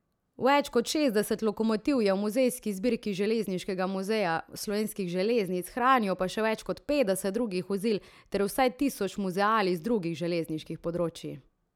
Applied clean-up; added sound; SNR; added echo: none; none; none; none.